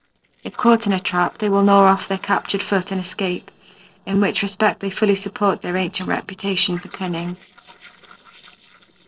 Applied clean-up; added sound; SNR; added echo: neural separator model SepFormer DNS4.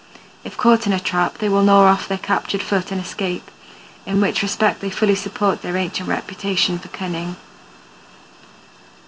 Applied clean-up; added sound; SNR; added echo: none; none; none; none.